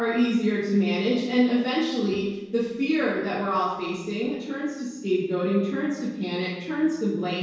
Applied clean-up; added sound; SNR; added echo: neural separator model SepFormer DNS4.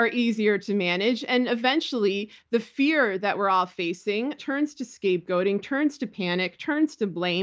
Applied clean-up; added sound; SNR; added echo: none; none; none; none.